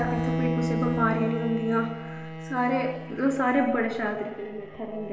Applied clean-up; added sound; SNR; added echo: none; Bowed string instrument; 5 dB; reverberation time 1.0 s.